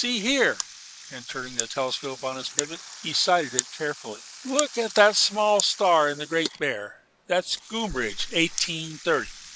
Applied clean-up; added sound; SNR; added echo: neural mask model Resemble Enhance denoiser.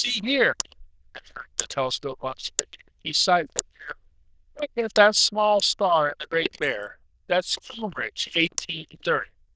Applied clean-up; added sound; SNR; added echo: neural diffusion model UNIVERSE++.